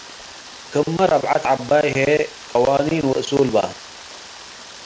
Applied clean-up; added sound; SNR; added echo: none; Rain; 18 dB; none.